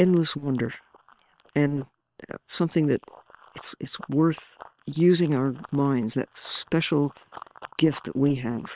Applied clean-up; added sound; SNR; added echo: neural separator model SepFormer WHAM!.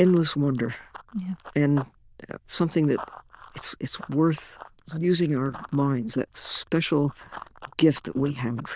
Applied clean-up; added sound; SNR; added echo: neural diffusion model UNIVERSE++.